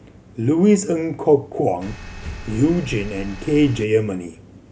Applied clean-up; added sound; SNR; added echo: none; Engine; 14 dB; none.